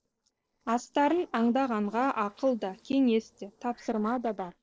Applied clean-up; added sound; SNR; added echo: neural separator model SepFormer DNS4.